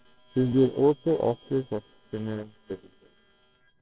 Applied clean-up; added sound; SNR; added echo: neural separator model SepFormer WHAMR!.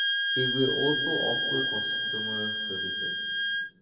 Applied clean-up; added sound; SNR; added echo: none; Wind instrument, woodwind instrument; -4 dB; reverberation time 2.4 s.